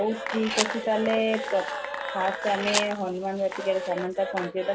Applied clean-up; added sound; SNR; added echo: none; Fire + Applause / Cheering / Clapping; 4 dB; none.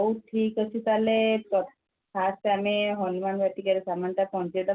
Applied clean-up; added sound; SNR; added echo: none; none; none; none.